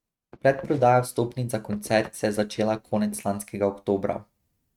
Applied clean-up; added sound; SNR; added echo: neural mask model RNNoise.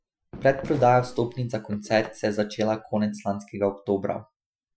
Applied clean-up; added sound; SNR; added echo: classical method Wiener filter.